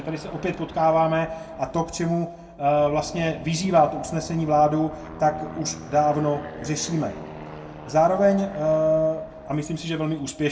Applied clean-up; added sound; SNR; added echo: none; Aircraft; 17 dB; reverberation time 0.2 s.